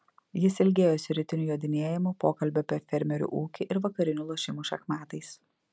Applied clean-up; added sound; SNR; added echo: none; none; none; none.